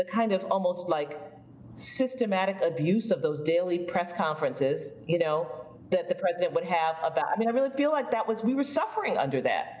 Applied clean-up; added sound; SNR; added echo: none; none; none; none.